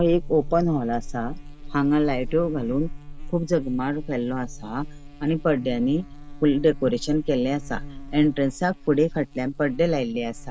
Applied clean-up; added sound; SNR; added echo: none; Buzz; 10 dB; none.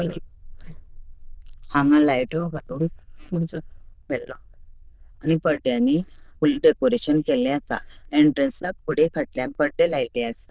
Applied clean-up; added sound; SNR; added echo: neural diffusion model UNIVERSE++.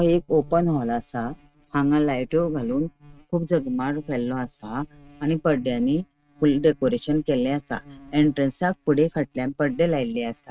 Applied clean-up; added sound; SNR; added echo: neural mask model RNNoise.